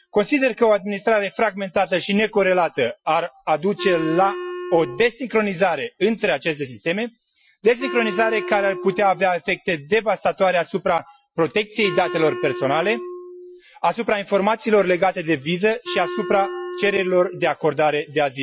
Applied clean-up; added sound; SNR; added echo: classical method Wiener filter.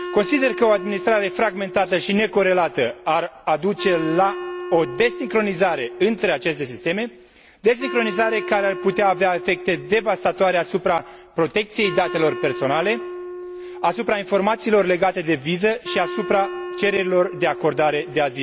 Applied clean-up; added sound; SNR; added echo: none; Wind instrument, woodwind instrument; 12 dB; none.